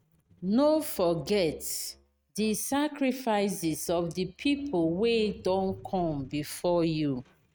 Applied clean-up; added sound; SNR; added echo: neural mask model RNNoise.